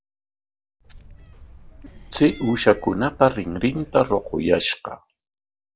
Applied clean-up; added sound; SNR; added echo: none; Cat; 19 dB; none.